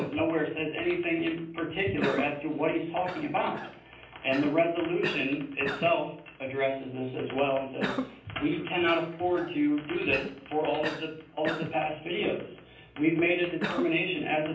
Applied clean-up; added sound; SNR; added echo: none; Cough; 11 dB; reverberation time 0.6 s.